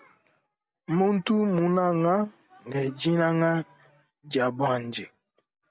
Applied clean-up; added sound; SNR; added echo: none; none; none; none.